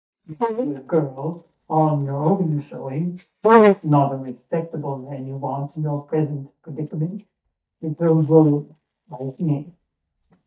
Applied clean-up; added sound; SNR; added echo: neural mask model DeepFilterNet 3.